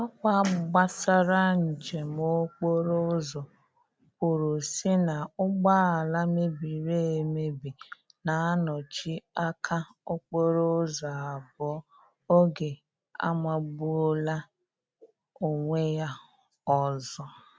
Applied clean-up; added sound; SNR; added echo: none; none; none; none.